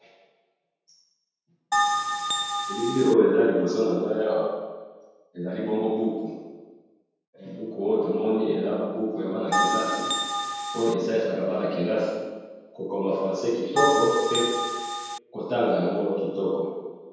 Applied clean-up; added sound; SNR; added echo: none; Bell; 0 dB; reverberation time 1.2 s.